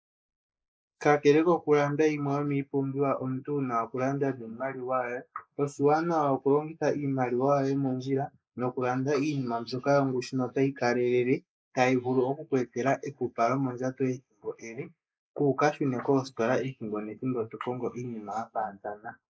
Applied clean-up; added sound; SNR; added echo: neural mask model Resemble Enhance denoiser.